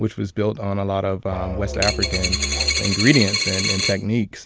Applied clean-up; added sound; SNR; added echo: none; Coin (dropping) + Musical instrument; 1 dB; none.